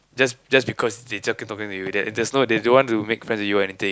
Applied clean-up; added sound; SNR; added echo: none; none; none; none.